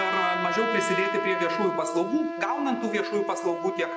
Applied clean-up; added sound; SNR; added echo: none; Trumpet; 2 dB; none.